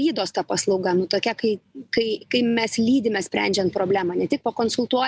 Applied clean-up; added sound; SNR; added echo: none; none; none; none.